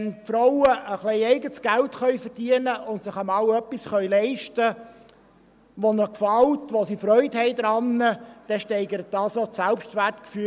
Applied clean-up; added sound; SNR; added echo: none; none; none; none.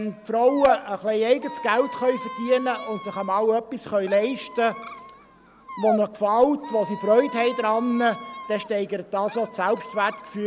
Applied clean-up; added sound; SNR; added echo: none; Squeak; 12 dB; none.